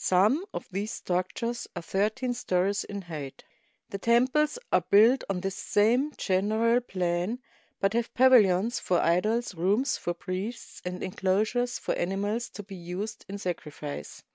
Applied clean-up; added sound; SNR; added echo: none; none; none; none.